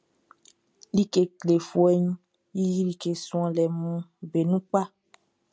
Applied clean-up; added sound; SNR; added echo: none; none; none; none.